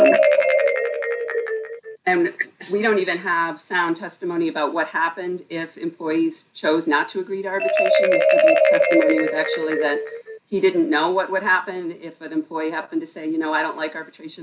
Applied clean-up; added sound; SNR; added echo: none; Marimba, xylophone; -1 dB; none.